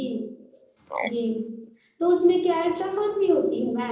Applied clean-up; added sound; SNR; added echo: none; Frog; 13 dB; reverberation time 0.6 s.